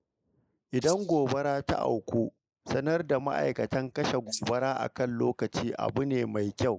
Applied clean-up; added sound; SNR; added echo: neural mask model Resemble Enhance denoiser.